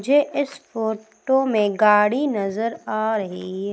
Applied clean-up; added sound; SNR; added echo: none; none; none; none.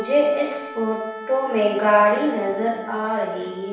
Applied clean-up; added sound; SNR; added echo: none; Wind instrument, woodwind instrument; 14 dB; reverberation time 0.9 s.